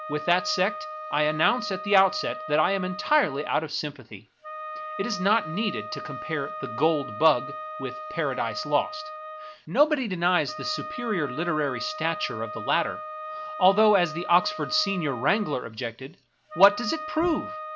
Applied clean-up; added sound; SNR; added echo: none; Wind instrument, woodwind instrument; 10 dB; none.